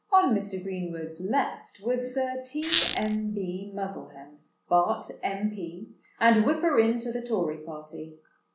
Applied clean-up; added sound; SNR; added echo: none; Squeak; -2 dB; none.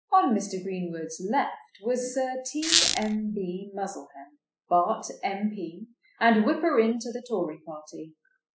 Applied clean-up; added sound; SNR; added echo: classical method spectral subtraction.